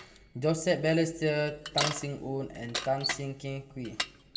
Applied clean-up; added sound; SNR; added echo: none; Bicycle; 7 dB; reverberation time 1.6 s.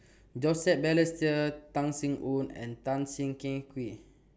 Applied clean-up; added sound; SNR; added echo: none; none; none; none.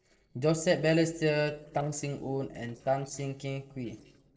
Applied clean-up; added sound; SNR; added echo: neural separator model SepFormer DNS4.